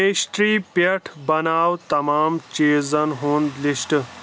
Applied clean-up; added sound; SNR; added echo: none; none; none; none.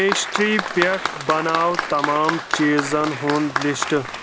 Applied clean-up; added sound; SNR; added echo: none; Applause; 5 dB; none.